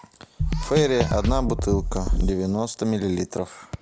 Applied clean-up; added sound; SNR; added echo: none; Drum kit; -1 dB; none.